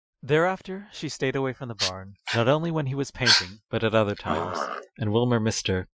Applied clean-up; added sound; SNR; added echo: classical method Wiener filter.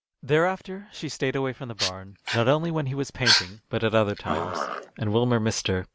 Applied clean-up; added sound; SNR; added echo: none; Dog; 3 dB; none.